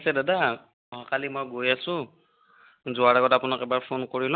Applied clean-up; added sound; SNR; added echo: none; none; none; none.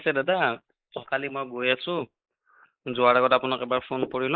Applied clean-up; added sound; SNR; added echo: neural mask model Resemble Enhance denoiser.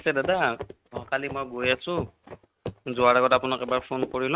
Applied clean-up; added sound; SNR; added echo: neural mask model RNNoise.